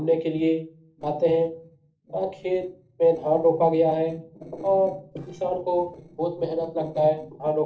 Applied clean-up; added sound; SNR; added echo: neural separator model SepFormer DNS4.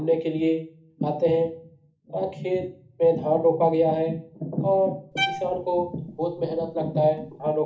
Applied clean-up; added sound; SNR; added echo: none; Bowed string instrument; 10 dB; reverberation time 0.4 s.